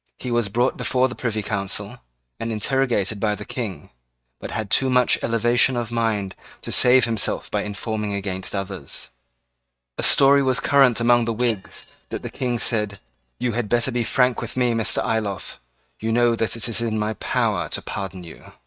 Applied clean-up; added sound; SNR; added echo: neural mask model RNNoise.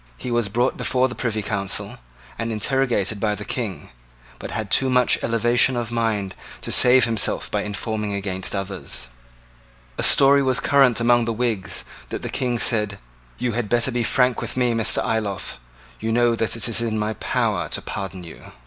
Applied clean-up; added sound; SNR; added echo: none; none; none; none.